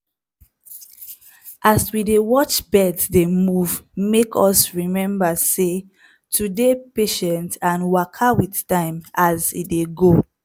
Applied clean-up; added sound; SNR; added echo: none; none; none; none.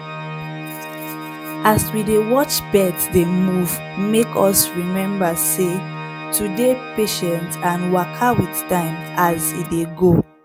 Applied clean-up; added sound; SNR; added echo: none; Organ; 10 dB; none.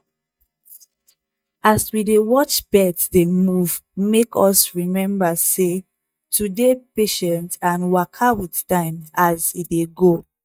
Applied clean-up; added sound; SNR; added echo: neural mask model DeepFilterNet 3.